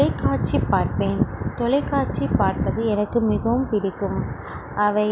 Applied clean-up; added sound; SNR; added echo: none; none; none; none.